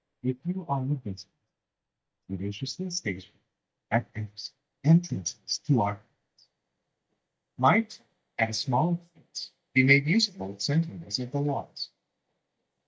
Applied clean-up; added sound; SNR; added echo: neural mask model DeepFilterNet 3.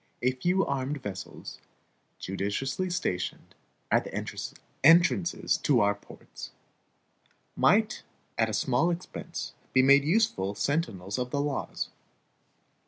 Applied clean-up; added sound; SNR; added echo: none; none; none; none.